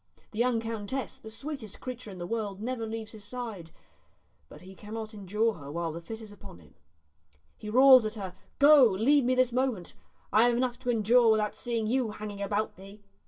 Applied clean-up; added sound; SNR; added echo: none; none; none; reverberation time 0.2 s.